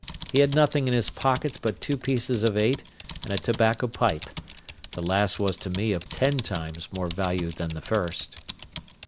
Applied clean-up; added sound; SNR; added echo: none; Typing; 14 dB; none.